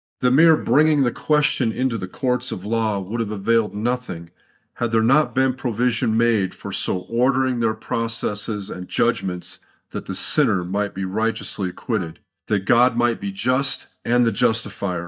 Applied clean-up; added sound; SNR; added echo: neural mask model DeepFilterNet 3.